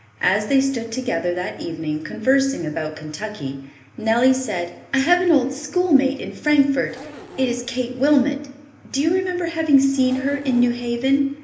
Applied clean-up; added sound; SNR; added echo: none; Zipper (clothing); 19 dB; reverberation time 0.8 s.